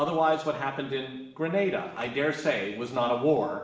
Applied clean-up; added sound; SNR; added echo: neural separator model SepFormer DNS4.